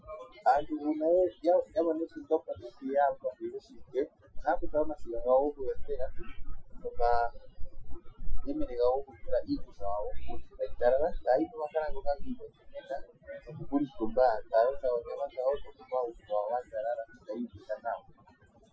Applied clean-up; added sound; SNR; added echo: classical method Wiener filter.